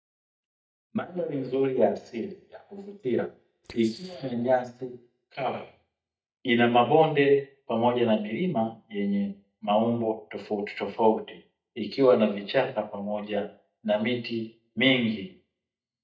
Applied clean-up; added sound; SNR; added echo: neural mask model DeepFilterNet 3.